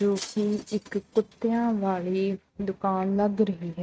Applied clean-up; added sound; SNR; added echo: neural mask model RNNoise.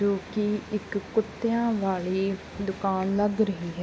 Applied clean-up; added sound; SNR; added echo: none; none; none; none.